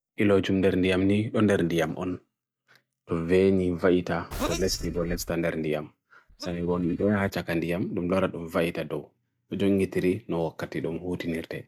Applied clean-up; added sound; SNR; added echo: neural mask model DeepFilterNet 3.